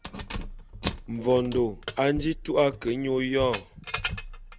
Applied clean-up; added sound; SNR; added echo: none; Keys jangling; 9 dB; none.